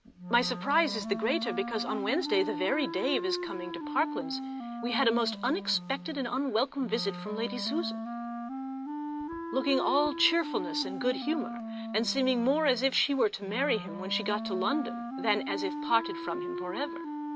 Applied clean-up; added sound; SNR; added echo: none; Wind instrument, woodwind instrument; 6 dB; none.